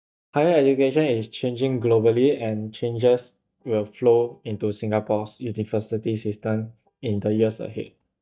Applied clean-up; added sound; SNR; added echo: neural mask model DeepFilterNet 3.